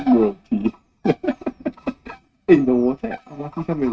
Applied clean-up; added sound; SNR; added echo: neural mask model RNNoise.